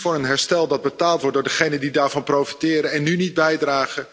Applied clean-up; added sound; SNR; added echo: none; none; none; none.